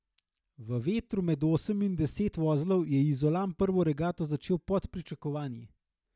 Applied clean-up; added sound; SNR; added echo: none; none; none; none.